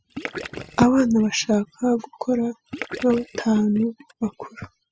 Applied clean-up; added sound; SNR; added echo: classical method spectral subtraction.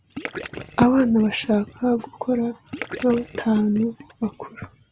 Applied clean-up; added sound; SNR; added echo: none; Gurgling / Liquid; 14 dB; none.